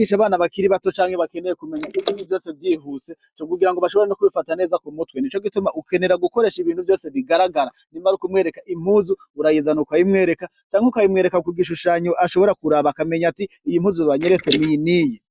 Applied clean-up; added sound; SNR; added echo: neural mask model Resemble Enhance denoiser.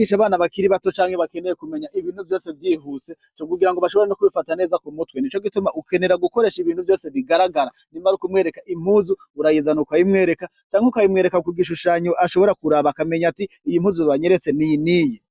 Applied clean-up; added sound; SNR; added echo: none; none; none; none.